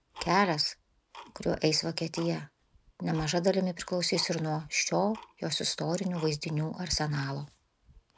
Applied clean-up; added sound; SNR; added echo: none; Tick-tock; 20 dB; none.